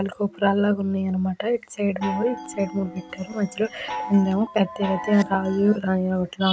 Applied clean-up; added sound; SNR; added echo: none; Chime; 11 dB; none.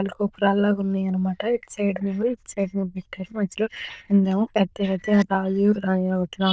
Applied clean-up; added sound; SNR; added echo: neural diffusion model UNIVERSE++.